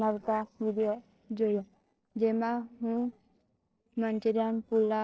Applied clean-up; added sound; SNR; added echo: neural separator model SepFormer DNS4.